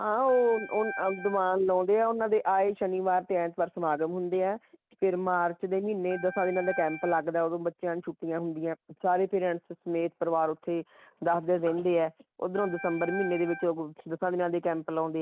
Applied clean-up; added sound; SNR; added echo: none; Organ; 11 dB; none.